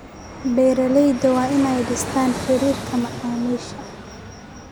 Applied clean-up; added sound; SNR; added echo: none; Fixed-wing aircraft, airplane; 10 dB; none.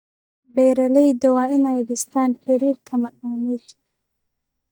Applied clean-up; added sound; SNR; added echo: neural mask model DeepFilterNet 3.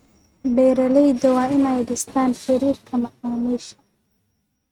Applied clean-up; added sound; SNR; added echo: neural mask model RNNoise.